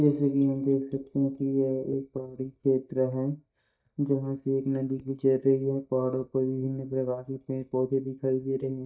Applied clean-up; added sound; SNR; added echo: neural mask model DeepFilterNet 3.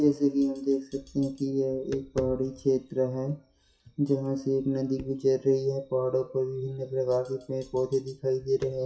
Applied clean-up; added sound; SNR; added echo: classical method WPE with log-MMSE.